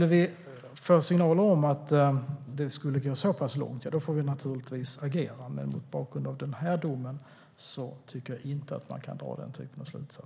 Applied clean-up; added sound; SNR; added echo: none; none; none; none.